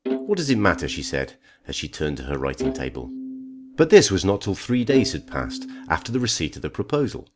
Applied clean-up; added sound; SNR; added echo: none; Bowed string instrument; 11 dB; none.